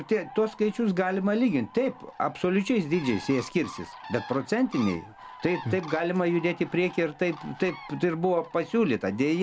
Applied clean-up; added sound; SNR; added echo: none; Bird; 18 dB; none.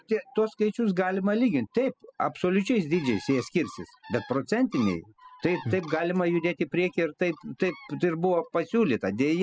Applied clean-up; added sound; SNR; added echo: classical method spectral subtraction.